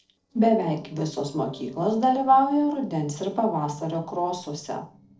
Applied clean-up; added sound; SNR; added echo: neural separator model SepFormer DNS4.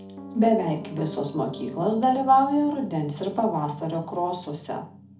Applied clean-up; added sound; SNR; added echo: none; Piano; 16 dB; reverberation time 0.4 s.